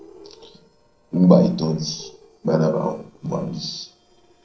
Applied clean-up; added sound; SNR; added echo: neural separator model SepFormer DNS4.